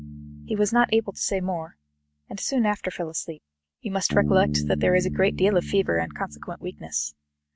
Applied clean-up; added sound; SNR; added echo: neural mask model RNNoise.